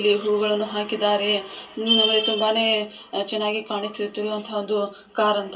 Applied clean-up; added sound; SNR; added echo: none; none; none; reverberation time 0.2 s.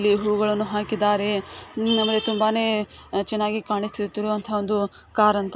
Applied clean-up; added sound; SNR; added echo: none; none; none; none.